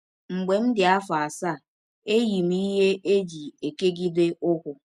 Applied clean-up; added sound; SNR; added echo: none; none; none; none.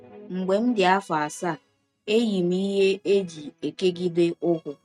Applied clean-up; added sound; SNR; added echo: neural mask model RNNoise.